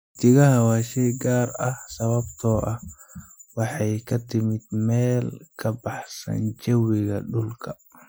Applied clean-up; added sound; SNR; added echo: classical method Wiener filter.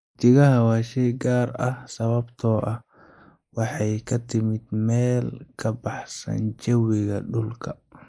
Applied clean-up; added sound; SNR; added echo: neural mask model Resemble Enhance denoiser.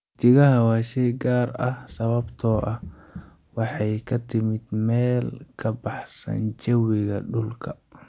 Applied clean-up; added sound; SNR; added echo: none; Run; 18 dB; none.